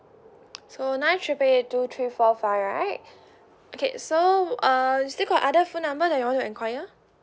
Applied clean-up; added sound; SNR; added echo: none; none; none; none.